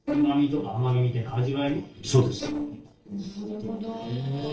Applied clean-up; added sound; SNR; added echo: neural separator model SepFormer DNS4.